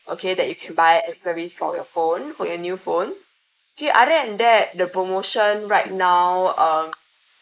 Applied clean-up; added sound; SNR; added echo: neural mask model Resemble Enhance denoiser.